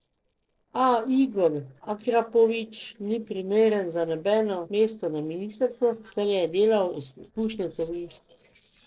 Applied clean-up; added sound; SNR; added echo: neural separator model SepFormer DNS4.